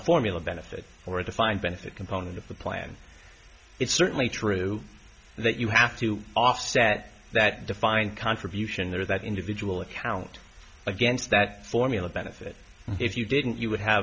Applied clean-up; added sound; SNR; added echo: none; none; none; none.